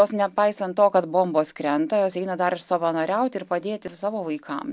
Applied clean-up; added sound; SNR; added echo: none; none; none; none.